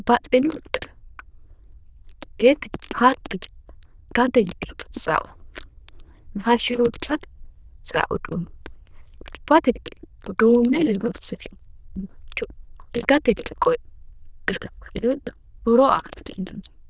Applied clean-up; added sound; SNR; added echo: neural diffusion model UNIVERSE++.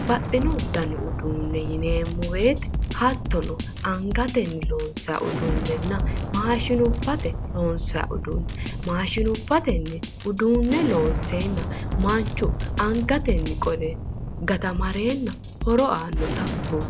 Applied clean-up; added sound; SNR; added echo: none; Drum kit + Explosion; 2 dB; none.